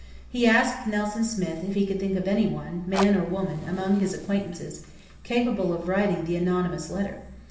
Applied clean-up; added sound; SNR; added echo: none; Fire; 15 dB; reverberation time 0.9 s.